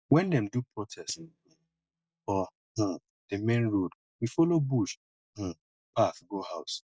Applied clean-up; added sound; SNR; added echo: neural mask model DeepFilterNet 3.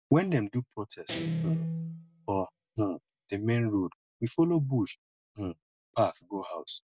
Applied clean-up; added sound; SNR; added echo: none; Guitar; 6 dB; none.